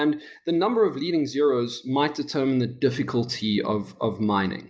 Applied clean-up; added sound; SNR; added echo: none; none; none; none.